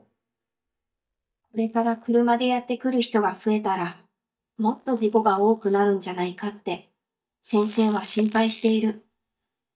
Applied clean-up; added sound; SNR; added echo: neural mask model DeepFilterNet 3.